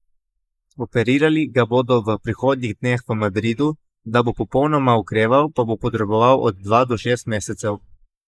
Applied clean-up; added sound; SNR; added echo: neural mask model Resemble Enhance denoiser.